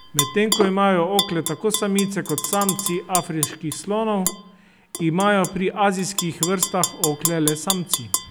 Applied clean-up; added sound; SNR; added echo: none; Tap / Glass; 5 dB; none.